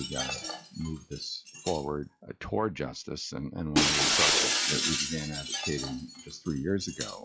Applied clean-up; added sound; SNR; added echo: classical method log-MMSE.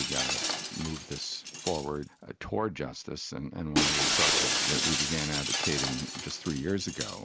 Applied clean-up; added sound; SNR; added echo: none; Shatter; -3 dB; none.